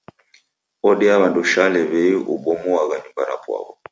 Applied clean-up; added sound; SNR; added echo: none; none; none; none.